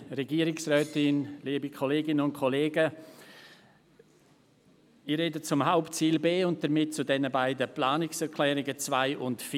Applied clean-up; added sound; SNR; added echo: none; none; none; none.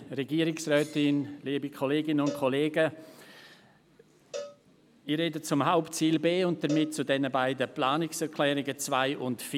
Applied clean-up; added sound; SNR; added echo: none; Cowbell; 18 dB; none.